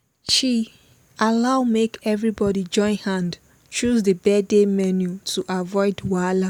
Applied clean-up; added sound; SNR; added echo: none; none; none; none.